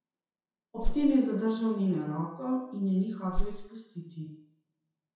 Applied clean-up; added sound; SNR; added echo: none; Whoosh, swoosh, swish; -4 dB; reverberation time 0.7 s.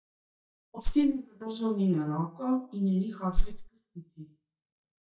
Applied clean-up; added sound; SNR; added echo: neural mask model DeepFilterNet 3.